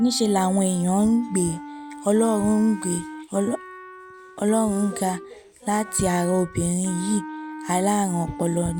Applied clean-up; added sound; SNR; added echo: none; Wind instrument, woodwind instrument; 14 dB; none.